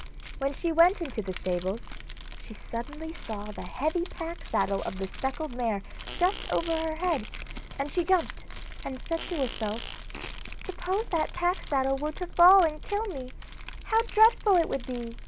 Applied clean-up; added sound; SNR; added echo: none; Fart + Crumpling, crinkling; 15 dB; none.